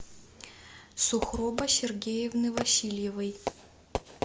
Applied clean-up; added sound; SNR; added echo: none; Fireworks; 8 dB; none.